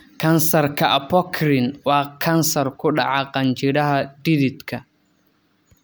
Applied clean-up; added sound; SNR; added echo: none; none; none; none.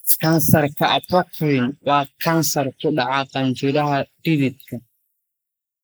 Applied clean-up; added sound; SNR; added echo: neural mask model Resemble Enhance denoiser.